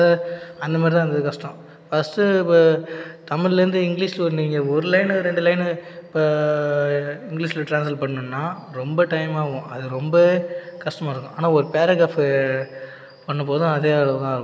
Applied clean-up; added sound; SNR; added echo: none; none; none; none.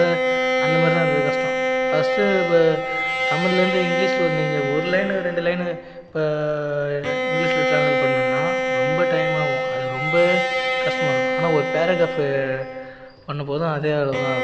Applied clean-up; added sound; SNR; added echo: none; Bowed string instrument; -1 dB; none.